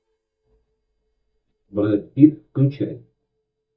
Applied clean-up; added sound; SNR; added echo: neural mask model DeepFilterNet 3.